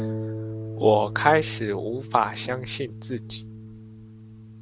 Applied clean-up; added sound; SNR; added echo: none; Harp; 9 dB; none.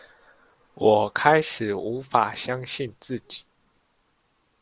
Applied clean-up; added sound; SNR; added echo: none; none; none; none.